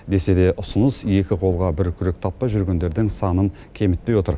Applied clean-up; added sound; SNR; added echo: none; Thunder / Rain; 19 dB; none.